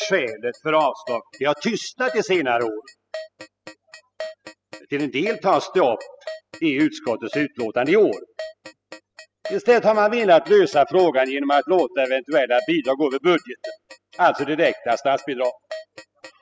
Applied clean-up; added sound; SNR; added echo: classical method spectral subtraction.